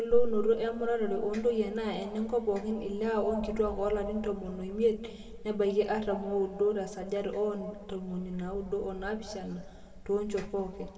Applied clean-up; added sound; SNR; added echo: none; none; none; reverberation time 1.6 s.